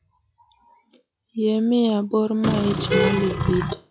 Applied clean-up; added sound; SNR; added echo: classical method log-MMSE.